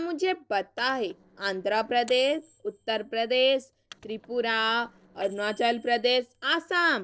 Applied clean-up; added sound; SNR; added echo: neural separator model SepFormer DNS4.